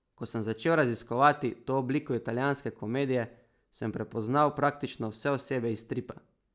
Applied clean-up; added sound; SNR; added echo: none; none; none; none.